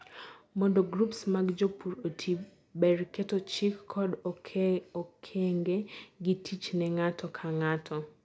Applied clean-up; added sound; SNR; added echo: none; none; none; none.